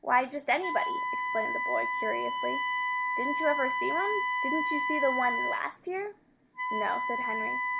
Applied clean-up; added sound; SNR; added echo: none; Wind instrument, woodwind instrument; -1 dB; none.